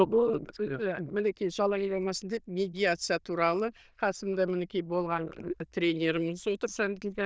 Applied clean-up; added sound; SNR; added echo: neural diffusion model UNIVERSE++.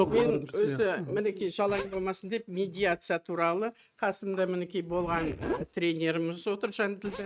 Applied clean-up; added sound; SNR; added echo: neural mask model RNNoise.